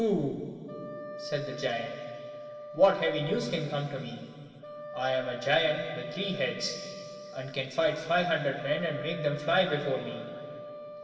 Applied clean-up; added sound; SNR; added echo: none; Wind instrument, woodwind instrument; 12 dB; reverberation time 2.7 s.